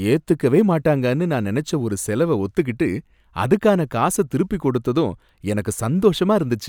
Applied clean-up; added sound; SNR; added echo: none; none; none; none.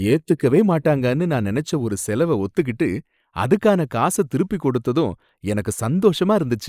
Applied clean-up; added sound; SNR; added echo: neural mask model Resemble Enhance denoiser.